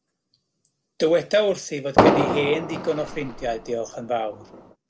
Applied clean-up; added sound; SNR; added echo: none; Fireworks; -2 dB; none.